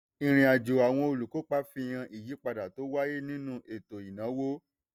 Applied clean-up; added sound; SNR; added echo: none; none; none; none.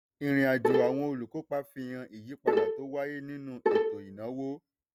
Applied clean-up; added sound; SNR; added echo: none; Bowed string instrument; -3 dB; none.